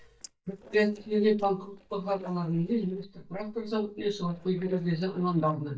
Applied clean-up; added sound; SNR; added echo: neural mask model DeepFilterNet 3.